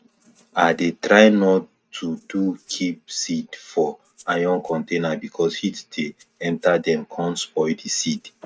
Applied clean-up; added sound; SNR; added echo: neural mask model RNNoise.